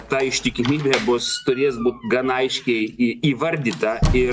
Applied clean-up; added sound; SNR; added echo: none; Squeak; 7 dB; none.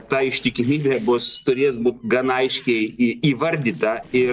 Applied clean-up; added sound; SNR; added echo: neural separator model SepFormer DNS4.